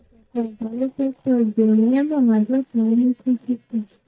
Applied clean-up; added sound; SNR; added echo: neural mask model DeepFilterNet 3.